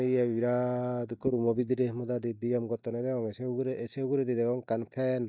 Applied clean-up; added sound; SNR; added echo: neural mask model DeepFilterNet 3.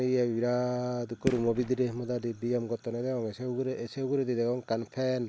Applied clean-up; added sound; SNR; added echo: none; Fireworks; 10 dB; none.